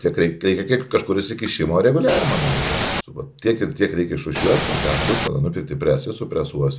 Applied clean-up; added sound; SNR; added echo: none; Ocean / Boat, Water vehicle; 1 dB; none.